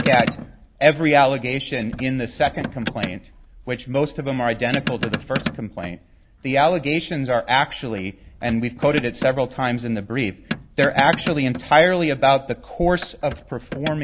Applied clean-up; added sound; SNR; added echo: none; Motor vehicle (road); 9 dB; none.